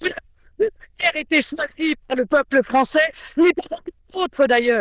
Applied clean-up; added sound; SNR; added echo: neural diffusion model UNIVERSE++.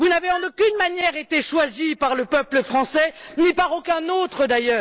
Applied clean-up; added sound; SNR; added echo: neural mask model Resemble Enhance denoiser.